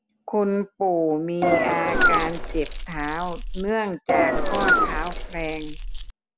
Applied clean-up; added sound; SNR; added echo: none; Engine + Keys jangling; -4 dB; none.